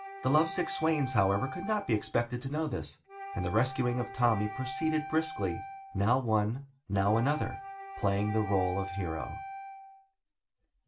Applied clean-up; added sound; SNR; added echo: none; Wind instrument, woodwind instrument; 11 dB; reverberation time 0.2 s.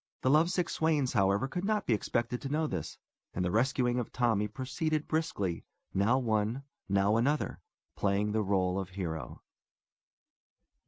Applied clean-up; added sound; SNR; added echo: none; none; none; none.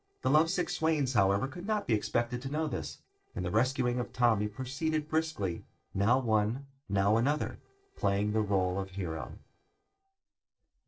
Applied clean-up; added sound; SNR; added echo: neural separator model SepFormer DNS4.